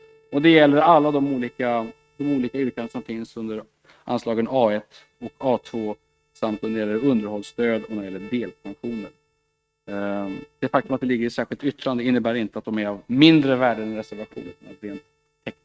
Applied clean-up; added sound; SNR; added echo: neural mask model RNNoise.